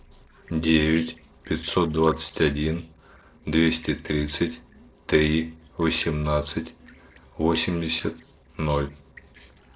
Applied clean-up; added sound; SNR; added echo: neural separator model SepFormer DNS4.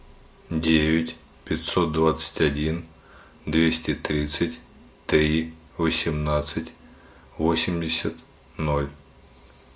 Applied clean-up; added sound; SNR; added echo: none; none; none; none.